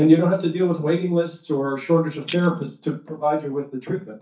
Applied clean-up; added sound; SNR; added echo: neural mask model DeepFilterNet 3.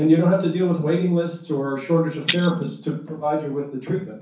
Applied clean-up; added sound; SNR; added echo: none; Shatter; 8 dB; reverberation time 0.6 s.